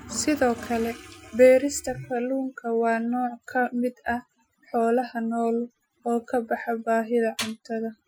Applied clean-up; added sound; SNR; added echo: classical method Wiener filter.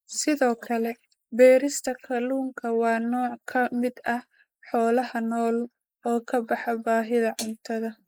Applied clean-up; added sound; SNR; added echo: neural mask model Resemble Enhance denoiser.